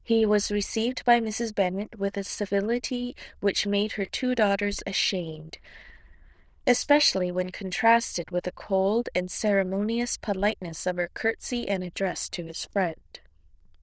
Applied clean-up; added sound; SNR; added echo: neural diffusion model UNIVERSE++.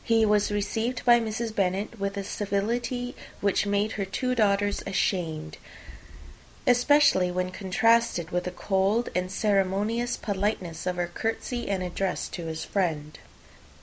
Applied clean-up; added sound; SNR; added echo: none; Bird vocalization, bird call, bird song; 19 dB; none.